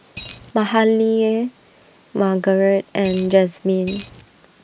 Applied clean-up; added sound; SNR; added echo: none; Coin (dropping); 16 dB; none.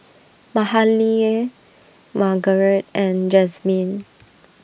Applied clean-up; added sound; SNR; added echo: none; none; none; none.